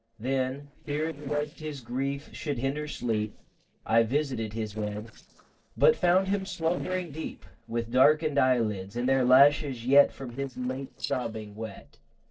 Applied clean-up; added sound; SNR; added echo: neural separator model SepFormer DNS4.